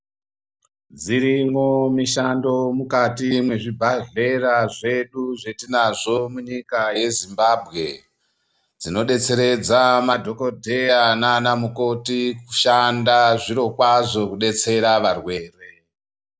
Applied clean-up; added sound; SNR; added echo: none; none; none; none.